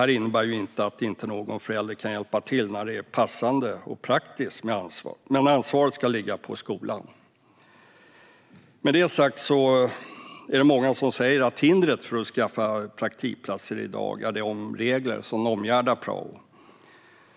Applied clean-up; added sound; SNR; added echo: none; none; none; none.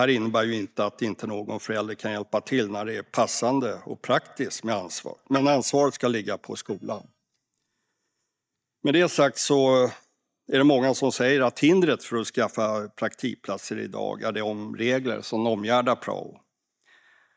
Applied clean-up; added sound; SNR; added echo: neural mask model DeepFilterNet 3.